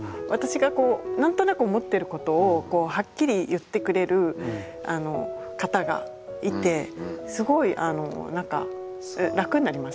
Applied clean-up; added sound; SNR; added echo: none; none; none; none.